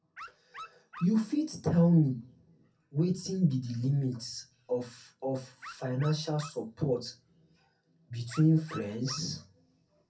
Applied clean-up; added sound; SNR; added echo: none; Dog; 18 dB; reverberation time 0.3 s.